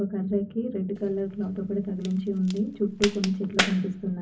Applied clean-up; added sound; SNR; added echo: none; Crack; 8 dB; reverberation time 0.4 s.